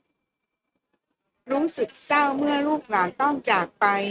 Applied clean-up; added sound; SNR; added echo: neural mask model RNNoise.